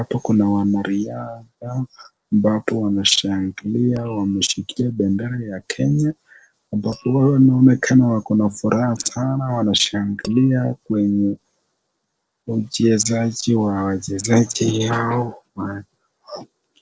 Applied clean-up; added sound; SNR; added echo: neural separator model SepFormer DNS4.